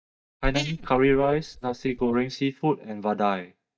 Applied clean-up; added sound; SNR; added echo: neural mask model DeepFilterNet 3.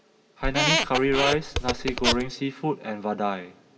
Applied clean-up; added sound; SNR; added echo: none; Squeak; -2 dB; reverberation time 1.9 s.